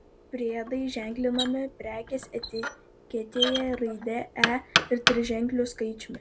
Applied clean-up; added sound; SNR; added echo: none; Knock; 2 dB; none.